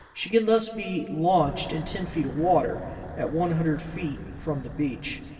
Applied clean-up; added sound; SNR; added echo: none; Wind / Breathing; 15 dB; reverberation time 2.4 s.